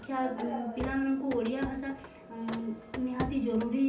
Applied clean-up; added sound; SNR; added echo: none; Printer; 11 dB; reverberation time 0.4 s.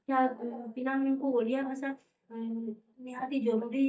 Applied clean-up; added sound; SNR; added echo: neural mask model DeepFilterNet 3.